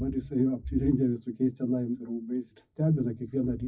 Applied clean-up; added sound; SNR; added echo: classical method WPE with log-MMSE.